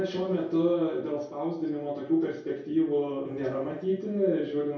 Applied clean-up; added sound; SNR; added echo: none; none; none; reverberation time 0.6 s.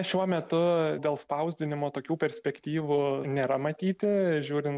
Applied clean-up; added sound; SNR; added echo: none; none; none; none.